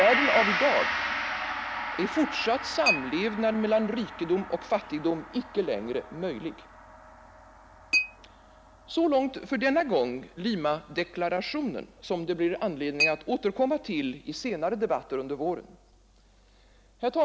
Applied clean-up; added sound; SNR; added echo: none; Chink, clink + Gong; 5 dB; none.